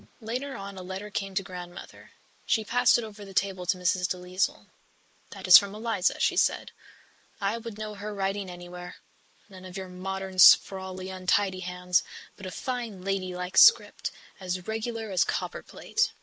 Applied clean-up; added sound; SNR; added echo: neural mask model Resemble Enhance denoiser.